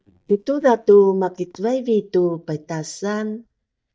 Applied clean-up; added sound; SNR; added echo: neural mask model DeepFilterNet 3.